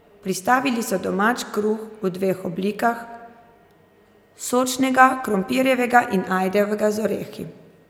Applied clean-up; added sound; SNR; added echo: none; none; none; none.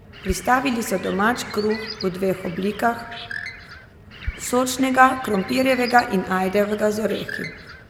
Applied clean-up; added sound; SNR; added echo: none; Bird; 13 dB; none.